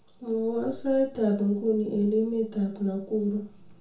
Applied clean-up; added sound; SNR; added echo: none; none; none; reverberation time 0.6 s.